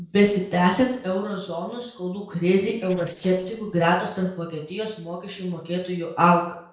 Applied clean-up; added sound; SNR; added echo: neural separator model SepFormer DNS4.